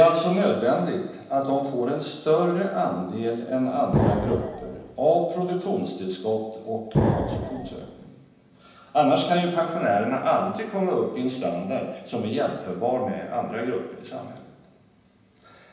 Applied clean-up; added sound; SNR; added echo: none; Explosion; 2 dB; reverberation time 0.9 s.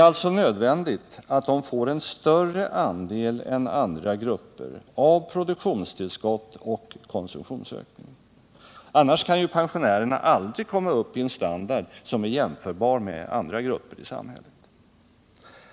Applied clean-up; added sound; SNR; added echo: none; none; none; none.